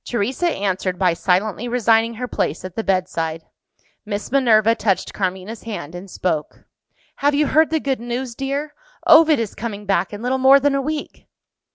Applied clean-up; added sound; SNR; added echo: none; none; none; none.